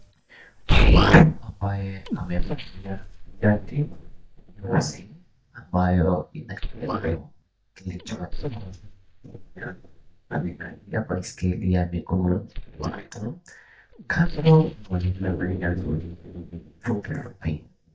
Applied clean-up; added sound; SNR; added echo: neural mask model DeepFilterNet 3.